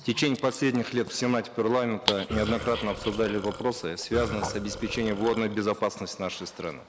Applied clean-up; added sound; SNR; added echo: none; Dog + Burping, eructation; 10 dB; none.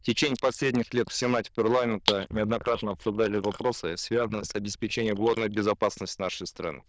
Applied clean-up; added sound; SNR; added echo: neural diffusion model UNIVERSE++.